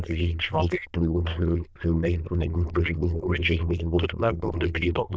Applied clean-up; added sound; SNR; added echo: neural diffusion model UNIVERSE++.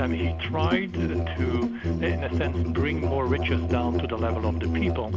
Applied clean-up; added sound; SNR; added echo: none; Musical instrument; -5 dB; none.